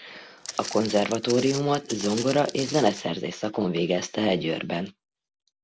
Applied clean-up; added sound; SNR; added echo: none; Walk, footsteps; 11 dB; none.